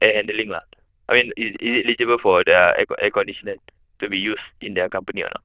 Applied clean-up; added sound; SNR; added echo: neural diffusion model UNIVERSE++.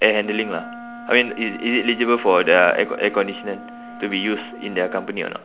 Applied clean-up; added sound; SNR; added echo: none; Wind instrument, woodwind instrument; 16 dB; none.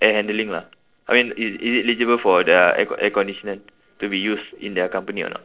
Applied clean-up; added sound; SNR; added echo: neural separator model SepFormer DNS4.